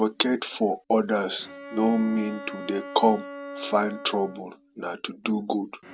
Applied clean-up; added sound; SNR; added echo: none; Bowed string instrument; 15 dB; none.